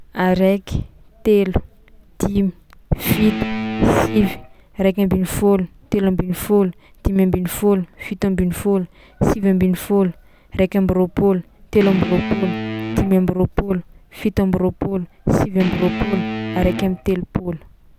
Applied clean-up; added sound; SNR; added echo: none; Guitar; 7 dB; none.